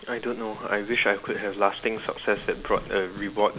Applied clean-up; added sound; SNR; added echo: none; Hammer; 18 dB; none.